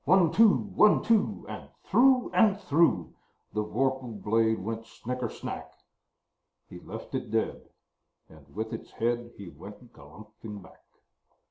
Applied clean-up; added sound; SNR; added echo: none; none; none; none.